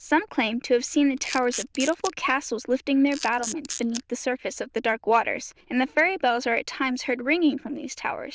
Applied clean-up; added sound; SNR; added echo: neural diffusion model UNIVERSE++.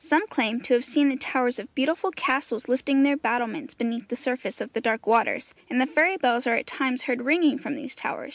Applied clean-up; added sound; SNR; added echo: none; none; none; none.